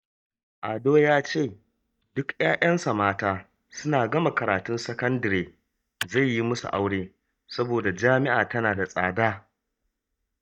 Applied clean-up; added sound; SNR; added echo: neural mask model DeepFilterNet 3.